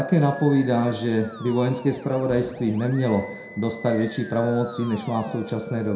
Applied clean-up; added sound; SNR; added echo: none; Musical instrument; 17 dB; reverberation time 0.5 s.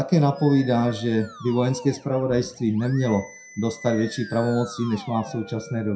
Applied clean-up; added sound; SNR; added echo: classical method WPE with log-MMSE.